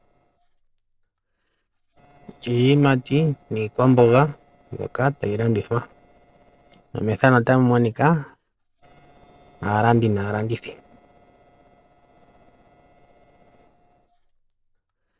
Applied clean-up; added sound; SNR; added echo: neural separator model SepFormer DNS4.